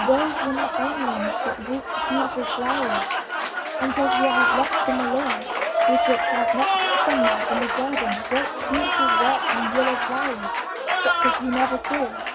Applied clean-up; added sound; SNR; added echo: none; Applause; -4 dB; reverberation time 0.4 s.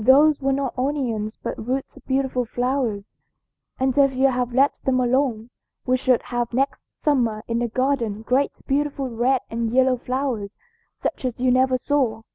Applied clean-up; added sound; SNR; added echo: none; none; none; none.